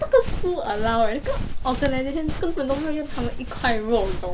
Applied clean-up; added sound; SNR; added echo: none; Run; 2 dB; none.